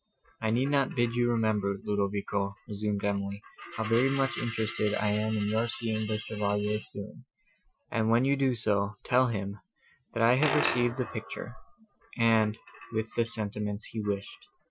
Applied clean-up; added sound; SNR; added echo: classical method Wiener filter.